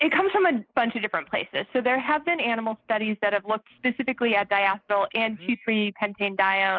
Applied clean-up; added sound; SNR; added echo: neural mask model Resemble Enhance denoiser.